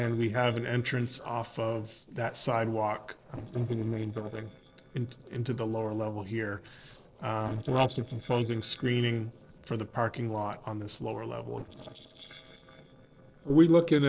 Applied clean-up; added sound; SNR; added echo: neural separator model SepFormer DNS4.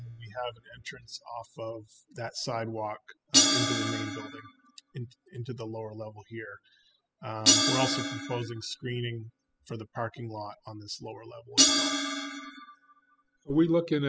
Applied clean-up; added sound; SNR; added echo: classical method spectral subtraction.